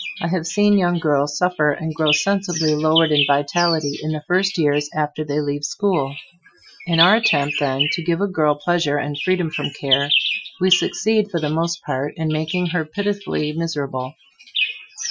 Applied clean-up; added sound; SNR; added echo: classical method Wiener filter.